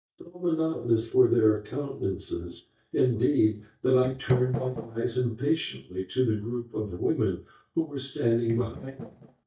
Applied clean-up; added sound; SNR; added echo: neural mask model DeepFilterNet 3.